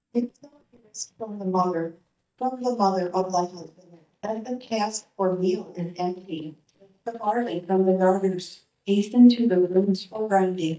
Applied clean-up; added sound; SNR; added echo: neural mask model DeepFilterNet 3.